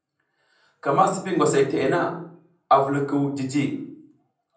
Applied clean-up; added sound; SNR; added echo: none; none; none; reverberation time 0.6 s.